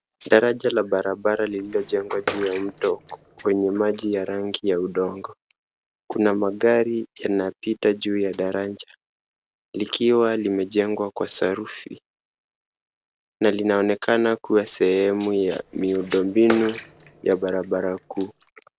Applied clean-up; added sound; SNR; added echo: none; Bathtub (filling or washing) / Water / Splash, splatter; 14 dB; none.